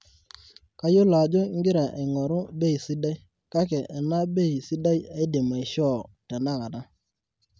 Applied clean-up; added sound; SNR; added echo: none; none; none; none.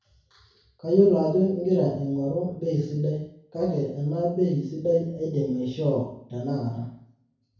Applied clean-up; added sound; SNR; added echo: none; none; none; reverberation time 0.6 s.